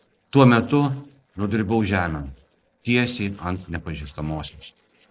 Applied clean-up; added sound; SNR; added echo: neural separator model SepFormer DNS4.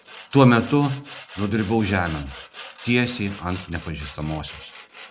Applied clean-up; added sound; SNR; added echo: none; Sawing; 19 dB; none.